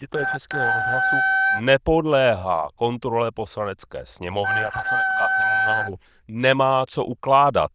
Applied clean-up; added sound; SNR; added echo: neural diffusion model UNIVERSE++.